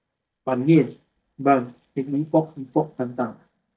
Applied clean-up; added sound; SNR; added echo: neural mask model DeepFilterNet 3.